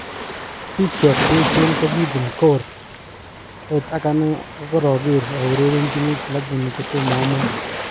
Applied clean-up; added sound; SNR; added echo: none; Waves, surf; 5 dB; none.